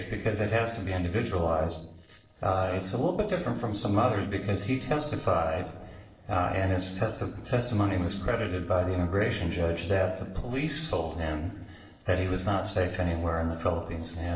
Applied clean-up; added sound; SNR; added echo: neural separator model SepFormer DNS4.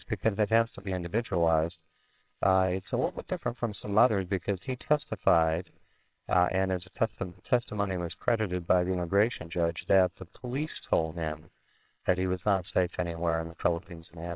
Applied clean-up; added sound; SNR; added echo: neural separator model SepFormer WHAMR!.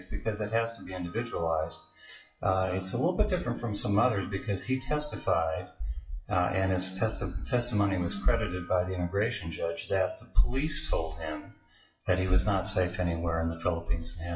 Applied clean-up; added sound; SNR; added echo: classical method WPE with log-MMSE.